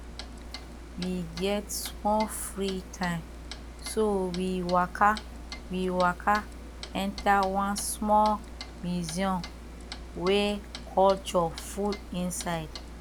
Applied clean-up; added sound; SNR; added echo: none; Clock; 12 dB; none.